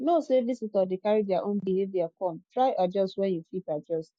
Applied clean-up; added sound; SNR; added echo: none; none; none; none.